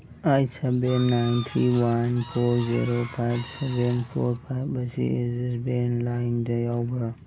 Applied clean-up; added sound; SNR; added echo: none; Bird / Fowl; 17 dB; none.